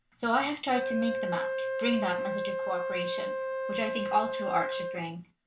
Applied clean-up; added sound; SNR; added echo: none; Wind instrument, woodwind instrument; 1 dB; reverberation time 0.2 s.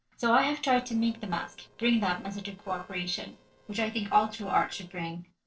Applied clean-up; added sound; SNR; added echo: neural separator model SepFormer DNS4.